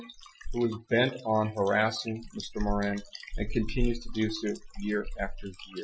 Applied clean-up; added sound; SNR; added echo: classical method Wiener filter.